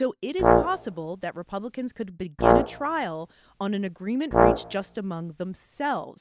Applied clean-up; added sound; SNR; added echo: none; Brass instrument; -5 dB; none.